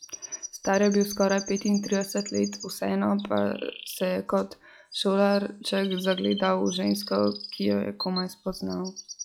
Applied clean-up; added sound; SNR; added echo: classical method log-MMSE.